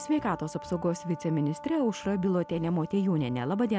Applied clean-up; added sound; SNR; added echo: none; Brass instrument; 17 dB; none.